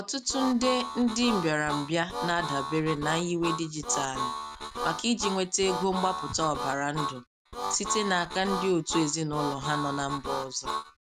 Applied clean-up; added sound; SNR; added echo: none; Harmonica; 5 dB; none.